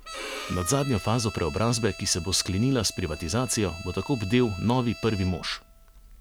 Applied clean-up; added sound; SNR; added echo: none; Bowed string instrument; 14 dB; none.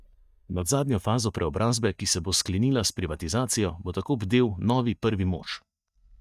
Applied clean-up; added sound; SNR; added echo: neural mask model DeepFilterNet 3.